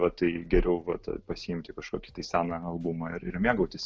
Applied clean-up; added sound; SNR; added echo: none; none; none; none.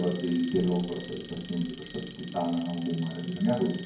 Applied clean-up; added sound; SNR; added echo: none; Alarm; 15 dB; reverberation time 0.9 s.